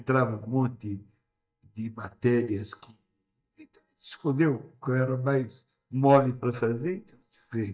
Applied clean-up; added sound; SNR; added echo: neural mask model DeepFilterNet 3.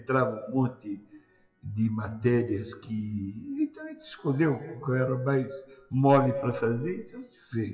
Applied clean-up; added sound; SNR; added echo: classical method WPE with log-MMSE.